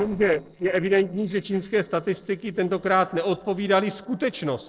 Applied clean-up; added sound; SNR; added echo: neural separator model SepFormer DNS4.